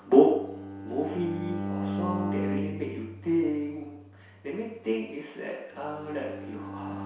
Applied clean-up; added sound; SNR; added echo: none; Bowed string instrument; 7 dB; reverberation time 0.7 s.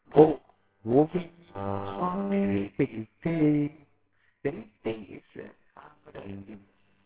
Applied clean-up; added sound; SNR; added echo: neural separator model SepFormer WHAMR!.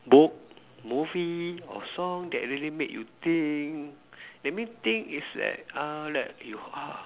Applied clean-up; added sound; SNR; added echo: none; none; none; none.